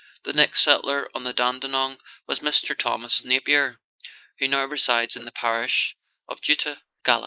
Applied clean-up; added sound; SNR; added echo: neural mask model Resemble Enhance denoiser.